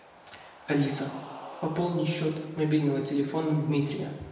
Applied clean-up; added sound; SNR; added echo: none; Cheering; 19 dB; reverberation time 1.0 s.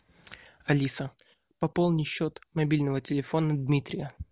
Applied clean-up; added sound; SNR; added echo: none; none; none; none.